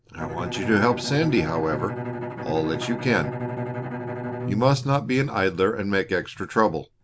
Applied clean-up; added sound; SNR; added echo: none; Bowed string instrument; 7 dB; none.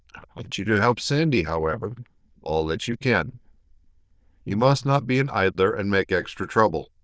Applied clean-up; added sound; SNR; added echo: neural diffusion model UNIVERSE++.